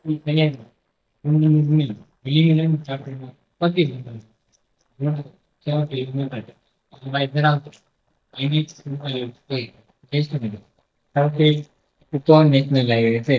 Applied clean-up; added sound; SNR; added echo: neural mask model DeepFilterNet 3.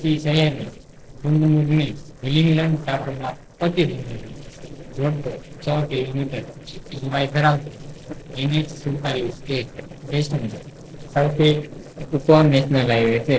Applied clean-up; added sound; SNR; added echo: neural separator model SepFormer DNS4.